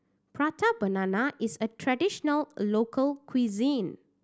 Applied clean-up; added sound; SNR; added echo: none; none; none; none.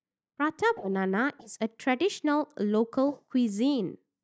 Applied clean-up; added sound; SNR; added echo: neural mask model DeepFilterNet 3.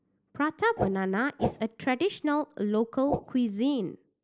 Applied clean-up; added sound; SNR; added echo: neural mask model Resemble Enhance denoiser.